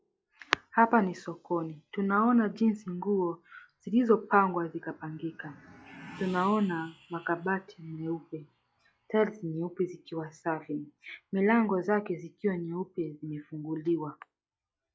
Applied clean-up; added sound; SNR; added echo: classical method log-MMSE.